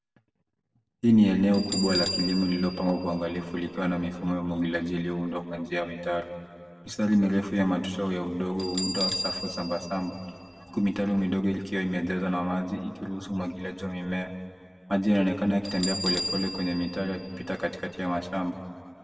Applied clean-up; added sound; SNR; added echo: none; Bell; 11 dB; reverberation time 2.0 s.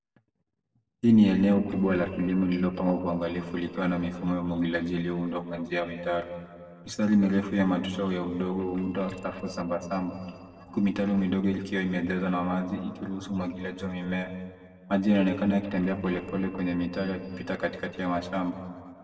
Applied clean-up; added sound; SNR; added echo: neural separator model SepFormer DNS4.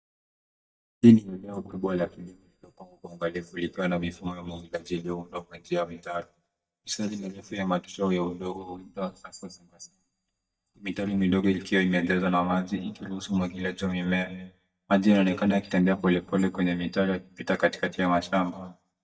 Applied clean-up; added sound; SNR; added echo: neural mask model DeepFilterNet 3.